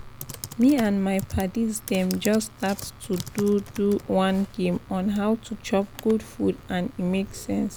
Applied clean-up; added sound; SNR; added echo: none; Computer keyboard; 16 dB; none.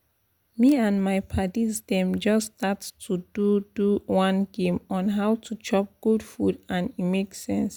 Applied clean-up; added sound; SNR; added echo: none; none; none; none.